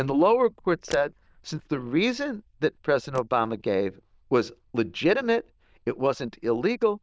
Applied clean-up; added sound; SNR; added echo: neural diffusion model UNIVERSE++.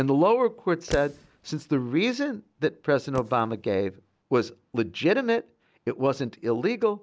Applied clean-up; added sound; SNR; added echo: none; Fireworks; 19 dB; none.